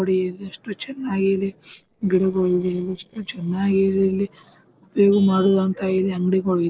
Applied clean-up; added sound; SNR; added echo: neural separator model SepFormer DNS4.